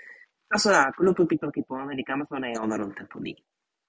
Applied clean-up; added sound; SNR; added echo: none; none; none; none.